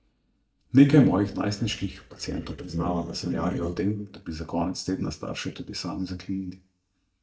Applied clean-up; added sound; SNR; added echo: neural mask model DeepFilterNet 3.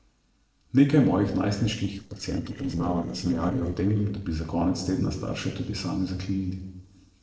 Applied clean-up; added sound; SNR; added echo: neural separator model SepFormer DNS4.